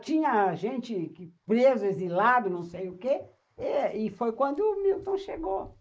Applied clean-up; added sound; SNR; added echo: neural mask model Resemble Enhance denoiser.